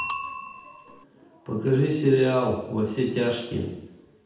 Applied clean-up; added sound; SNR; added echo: none; Bicycle bell; 15 dB; reverberation time 0.8 s.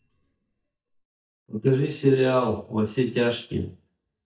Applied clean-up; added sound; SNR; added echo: neural mask model DeepFilterNet 3.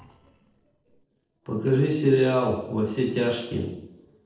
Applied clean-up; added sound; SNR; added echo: neural separator model SepFormer DNS4.